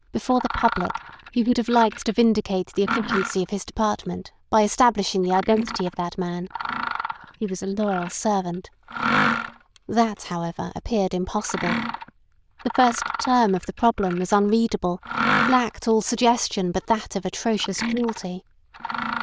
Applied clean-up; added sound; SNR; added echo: neural diffusion model UNIVERSE++.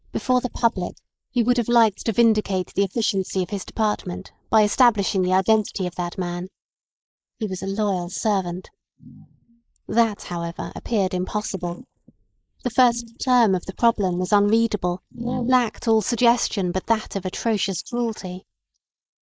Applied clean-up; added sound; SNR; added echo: neural mask model Resemble Enhance denoiser.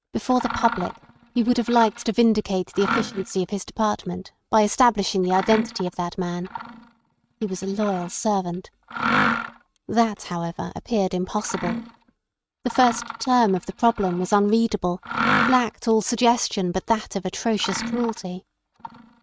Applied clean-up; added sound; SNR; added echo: neural mask model RNNoise.